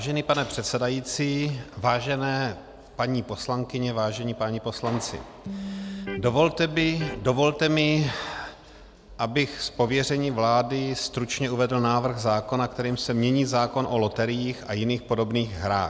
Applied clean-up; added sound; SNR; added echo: none; Electric guitar; 11 dB; none.